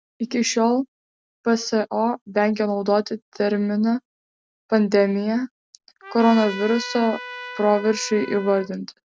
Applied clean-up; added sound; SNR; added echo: none; Trumpet; 14 dB; none.